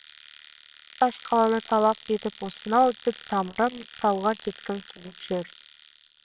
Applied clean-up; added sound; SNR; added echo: neural separator model SepFormer WHAMR!.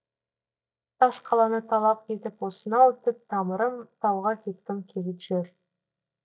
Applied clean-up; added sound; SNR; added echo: neural mask model DeepFilterNet 3.